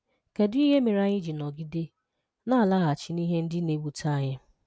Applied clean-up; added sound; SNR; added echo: none; none; none; none.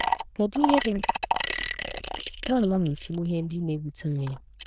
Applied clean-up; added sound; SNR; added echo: neural diffusion model UNIVERSE++.